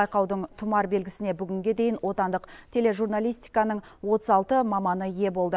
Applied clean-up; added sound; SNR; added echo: none; none; none; none.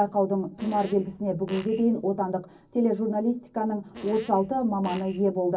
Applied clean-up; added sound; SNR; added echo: none; Fart; 19 dB; reverberation time 0.4 s.